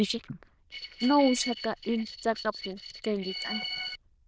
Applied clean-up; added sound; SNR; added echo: neural diffusion model UNIVERSE++.